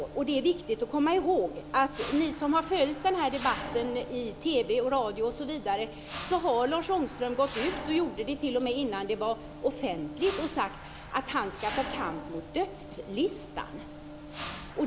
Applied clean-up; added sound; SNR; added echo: none; Mechanisms; 12 dB; none.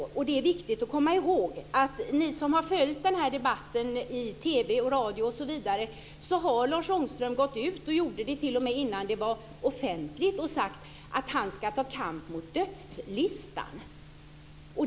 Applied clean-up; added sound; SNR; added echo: none; none; none; none.